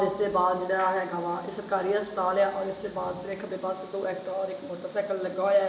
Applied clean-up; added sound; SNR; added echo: none; Cricket; 8 dB; reverberation time 1.6 s.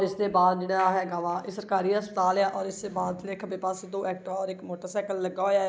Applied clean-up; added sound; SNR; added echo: none; none; none; none.